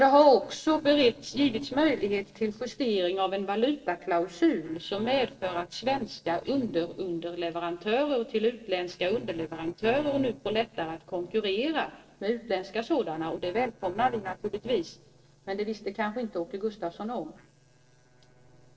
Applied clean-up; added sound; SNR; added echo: neural separator model SepFormer DNS4.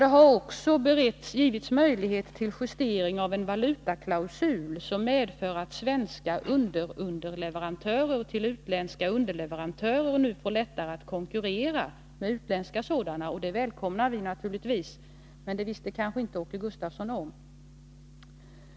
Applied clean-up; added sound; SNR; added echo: none; none; none; none.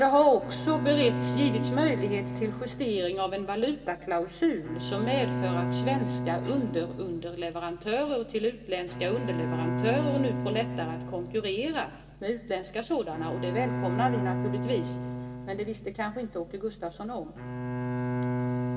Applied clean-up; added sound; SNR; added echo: none; Bowed string instrument; 3 dB; reverberation time 0.9 s.